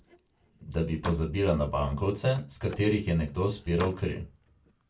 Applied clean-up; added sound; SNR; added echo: none; Slam; 16 dB; reverberation time 0.2 s.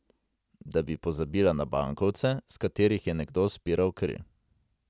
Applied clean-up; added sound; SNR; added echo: none; none; none; none.